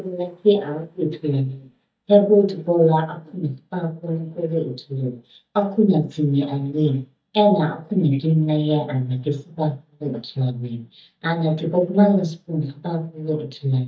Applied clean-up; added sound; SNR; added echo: neural mask model DeepFilterNet 3.